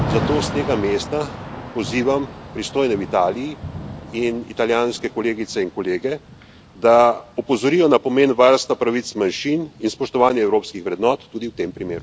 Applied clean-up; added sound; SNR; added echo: none; Thunder / Rain; 12 dB; none.